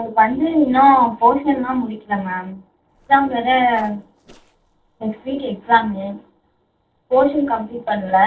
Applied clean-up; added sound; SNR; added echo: neural separator model SepFormer DNS4.